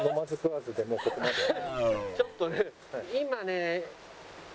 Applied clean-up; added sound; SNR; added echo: none; Race car, auto racing; 3 dB; none.